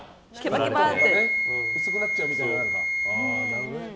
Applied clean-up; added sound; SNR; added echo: none; Wind instrument, woodwind instrument; -2 dB; none.